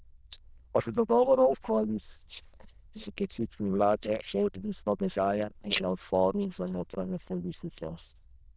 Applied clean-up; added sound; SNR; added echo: neural diffusion model UNIVERSE++.